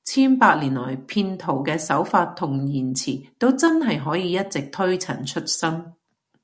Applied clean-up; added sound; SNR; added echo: none; none; none; none.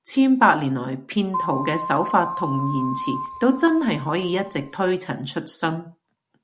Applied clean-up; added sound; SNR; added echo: none; Keyboard (musical); 8 dB; none.